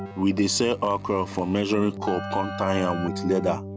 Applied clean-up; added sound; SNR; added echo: none; Keyboard (musical); 9 dB; none.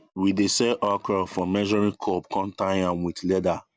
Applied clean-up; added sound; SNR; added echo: none; none; none; none.